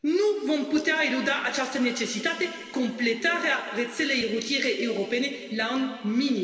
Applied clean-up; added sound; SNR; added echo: none; Ringtone / Chime; 19 dB; reverberation time 2.4 s.